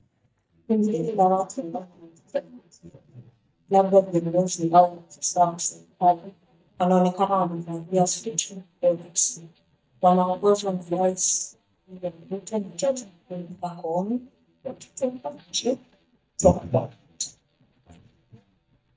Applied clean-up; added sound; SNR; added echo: neural mask model DeepFilterNet 3.